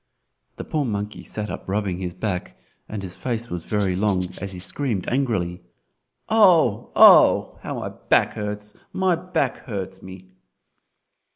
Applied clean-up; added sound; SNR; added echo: neural mask model Resemble Enhance denoiser.